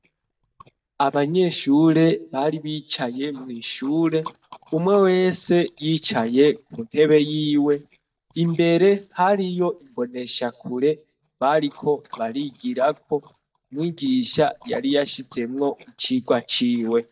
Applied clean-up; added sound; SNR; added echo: neural mask model DeepFilterNet 3.